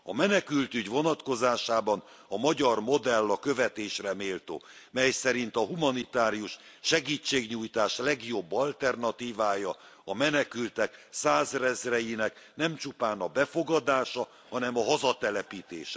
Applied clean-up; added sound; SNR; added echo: none; none; none; none.